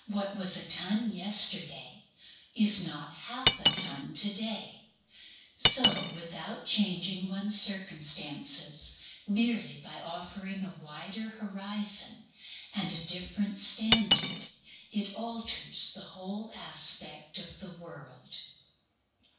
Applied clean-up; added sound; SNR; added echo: none; Cutlery, silverware; -5 dB; reverberation time 0.7 s.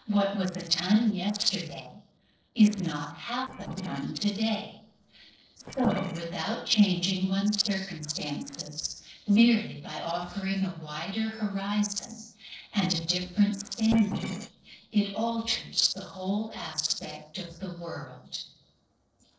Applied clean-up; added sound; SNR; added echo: neural separator model SepFormer DNS4.